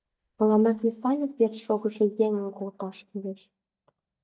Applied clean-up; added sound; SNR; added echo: neural mask model DeepFilterNet 3.